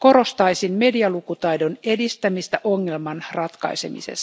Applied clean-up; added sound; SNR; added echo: none; none; none; none.